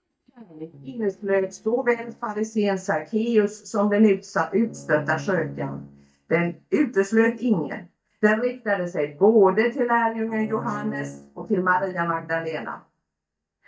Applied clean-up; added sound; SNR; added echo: neural mask model DeepFilterNet 3.